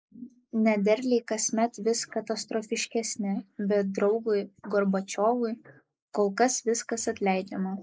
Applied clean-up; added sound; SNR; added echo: neural mask model Resemble Enhance denoiser.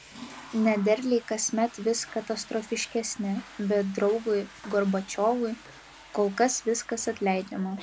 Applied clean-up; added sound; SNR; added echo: none; Toilet flush / Water; 20 dB; none.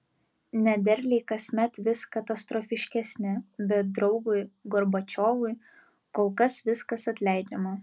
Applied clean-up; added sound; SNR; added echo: none; none; none; none.